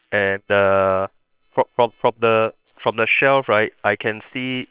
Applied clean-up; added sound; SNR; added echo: neural separator model SepFormer WHAM!.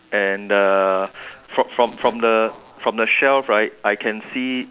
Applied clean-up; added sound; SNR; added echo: none; none; none; none.